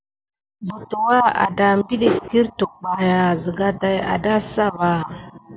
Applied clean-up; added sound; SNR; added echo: none; none; none; none.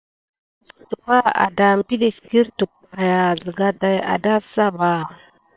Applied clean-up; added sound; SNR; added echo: neural separator model SepFormer WHAM!.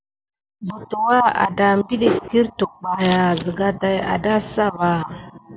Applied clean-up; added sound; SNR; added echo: none; Scissors; 14 dB; none.